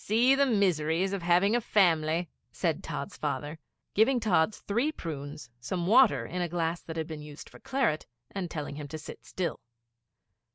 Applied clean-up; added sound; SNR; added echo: none; none; none; none.